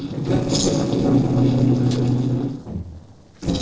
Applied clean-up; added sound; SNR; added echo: neural separator model SepFormer DNS4.